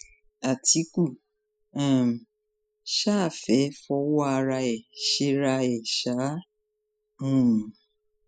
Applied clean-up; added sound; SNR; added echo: classical method spectral subtraction.